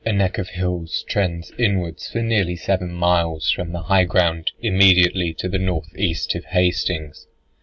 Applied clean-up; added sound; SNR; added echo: none; none; none; none.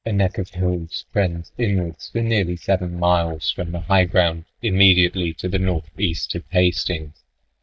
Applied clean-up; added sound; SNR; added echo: neural mask model DeepFilterNet 3.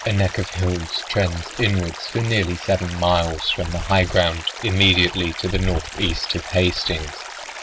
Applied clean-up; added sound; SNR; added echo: none; Stream; 13 dB; none.